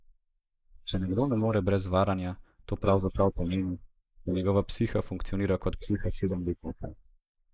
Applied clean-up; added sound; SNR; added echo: neural mask model Resemble Enhance denoiser.